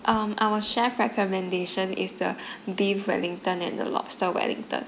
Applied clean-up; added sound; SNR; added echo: none; none; none; none.